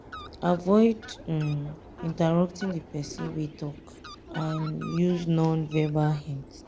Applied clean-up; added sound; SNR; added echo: none; Fowl; 17 dB; none.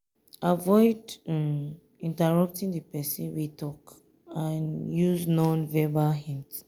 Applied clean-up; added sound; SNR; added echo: none; none; none; none.